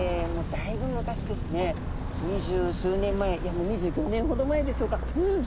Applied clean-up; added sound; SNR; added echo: none; Walk, footsteps; 2 dB; none.